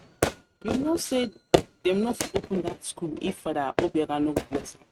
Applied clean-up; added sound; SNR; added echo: neural mask model RNNoise.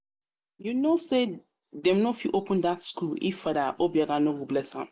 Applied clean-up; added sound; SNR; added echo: none; none; none; none.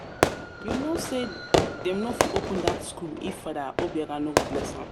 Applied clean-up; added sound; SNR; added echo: none; Fireworks; -3 dB; none.